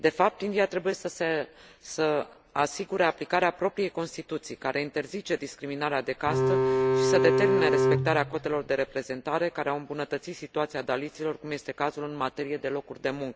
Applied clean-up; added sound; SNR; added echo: none; Bowed string instrument; -4 dB; none.